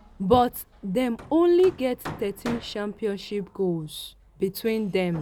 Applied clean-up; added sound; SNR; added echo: none; Hammer; 18 dB; none.